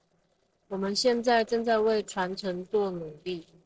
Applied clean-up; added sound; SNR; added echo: neural separator model SepFormer DNS4.